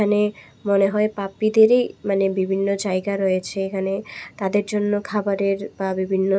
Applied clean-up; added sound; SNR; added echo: none; none; none; none.